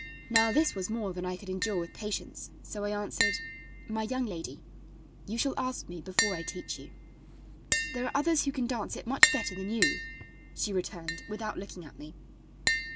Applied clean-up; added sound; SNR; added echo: none; Tap; 1 dB; none.